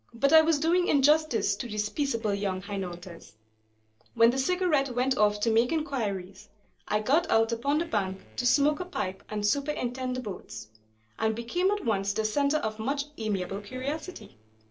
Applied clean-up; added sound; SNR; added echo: neural separator model SepFormer DNS4.